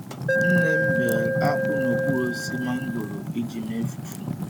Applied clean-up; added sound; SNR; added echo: none; Alarm + Fire; -3 dB; none.